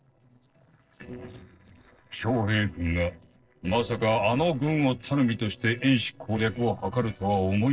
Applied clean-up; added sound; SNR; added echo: neural separator model SepFormer DNS4.